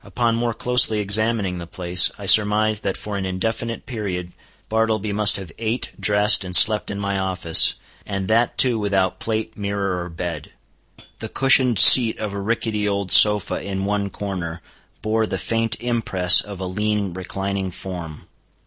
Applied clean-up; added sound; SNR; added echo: neural separator model SepFormer DNS4.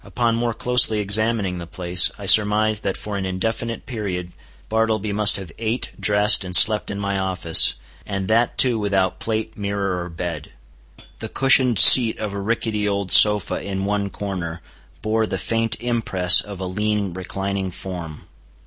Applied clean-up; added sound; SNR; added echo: none; Hi-hat; 19 dB; none.